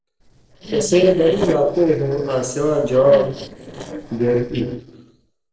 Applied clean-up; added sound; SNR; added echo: neural separator model SepFormer DNS4.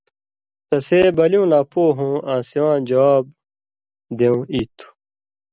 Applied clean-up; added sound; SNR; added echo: none; none; none; none.